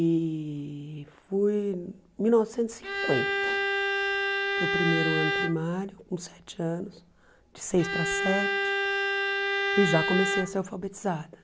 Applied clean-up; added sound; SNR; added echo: none; Bowed string instrument; -1 dB; none.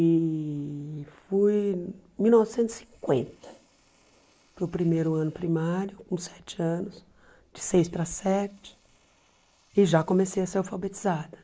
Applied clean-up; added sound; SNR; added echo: neural mask model Resemble Enhance denoiser.